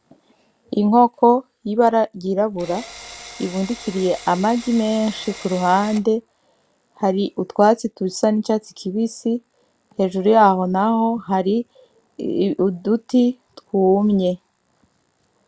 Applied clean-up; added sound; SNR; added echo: none; Drill; 17 dB; none.